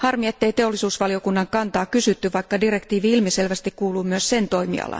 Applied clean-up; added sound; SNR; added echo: none; none; none; none.